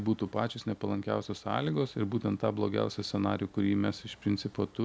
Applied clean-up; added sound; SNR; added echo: none; none; none; none.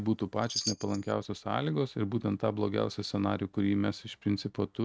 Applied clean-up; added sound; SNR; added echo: neural mask model RNNoise.